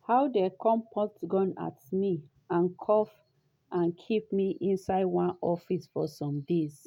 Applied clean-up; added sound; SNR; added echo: none; none; none; none.